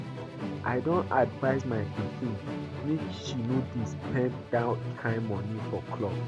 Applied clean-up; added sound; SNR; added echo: none; Musical instrument; 4 dB; none.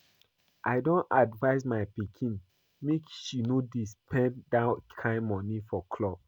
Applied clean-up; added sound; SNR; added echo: none; none; none; none.